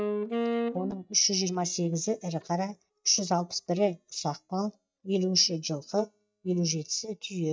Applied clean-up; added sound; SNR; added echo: neural mask model DeepFilterNet 3.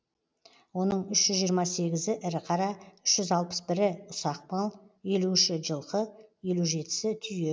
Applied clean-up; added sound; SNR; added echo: none; none; none; none.